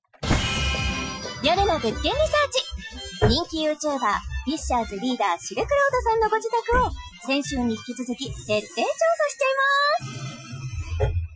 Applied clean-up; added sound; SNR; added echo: classical method Wiener filter.